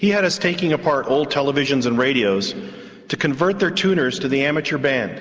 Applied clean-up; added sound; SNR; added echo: none; none; none; none.